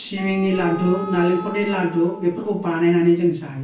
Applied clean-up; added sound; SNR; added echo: none; Wind instrument, woodwind instrument; 15 dB; reverberation time 0.3 s.